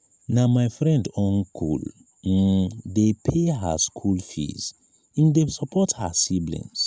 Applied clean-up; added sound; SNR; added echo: none; none; none; none.